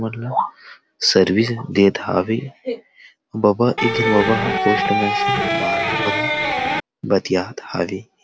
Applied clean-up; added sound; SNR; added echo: none; Electric guitar; -1 dB; none.